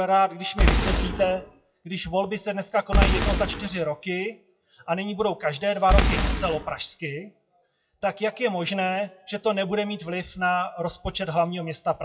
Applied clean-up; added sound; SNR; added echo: classical method WPE with log-MMSE.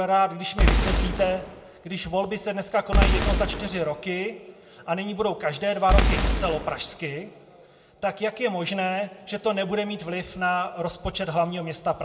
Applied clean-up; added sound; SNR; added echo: none; Boom; -2 dB; reverberation time 1.4 s.